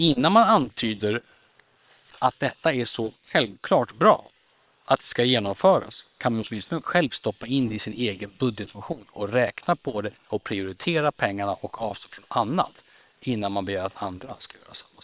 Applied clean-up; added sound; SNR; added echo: neural separator model SepFormer WHAM!.